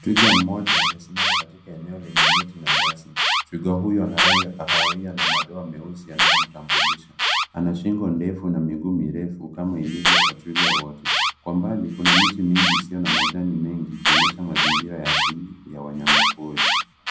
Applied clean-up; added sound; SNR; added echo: none; Alarm; -4 dB; reverberation time 0.6 s.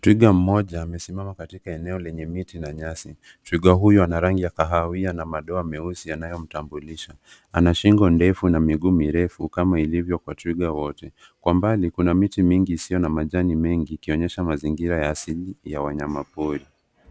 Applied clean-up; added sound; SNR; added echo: none; none; none; none.